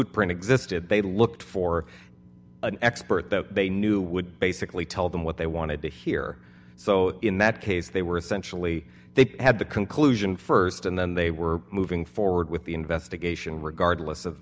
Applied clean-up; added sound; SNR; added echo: none; none; none; none.